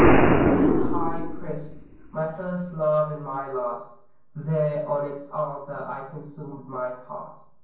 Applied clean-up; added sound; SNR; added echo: none; Explosion; -4 dB; reverberation time 0.9 s.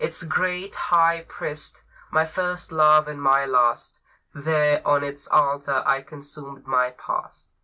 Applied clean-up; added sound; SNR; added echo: none; none; none; none.